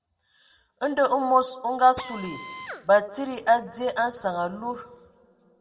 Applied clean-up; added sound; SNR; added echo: none; Drill; 17 dB; reverberation time 0.7 s.